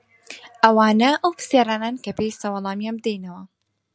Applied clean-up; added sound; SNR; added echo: none; none; none; none.